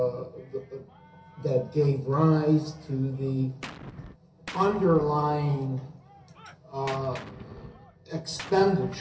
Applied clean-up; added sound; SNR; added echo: none; Gunshot, gunfire; 19 dB; reverberation time 0.3 s.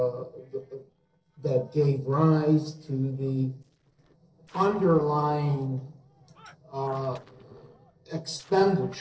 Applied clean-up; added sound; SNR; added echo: neural separator model SepFormer DNS4.